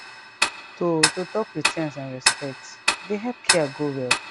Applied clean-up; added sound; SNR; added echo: none; Tick-tock; -2 dB; none.